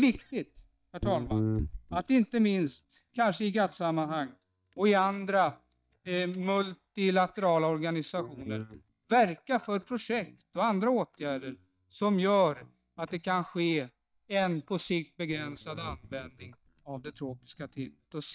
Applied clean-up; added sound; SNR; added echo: neural mask model DeepFilterNet 3.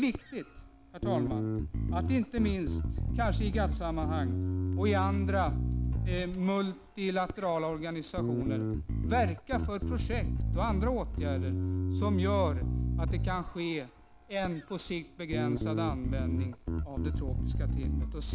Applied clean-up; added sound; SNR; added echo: none; Bass guitar; -2 dB; none.